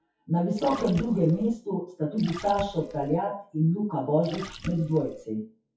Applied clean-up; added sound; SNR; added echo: classical method WPE with log-MMSE.